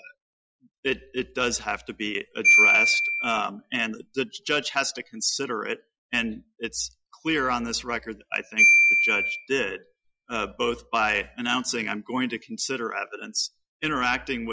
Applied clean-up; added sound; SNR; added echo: classical method Wiener filter.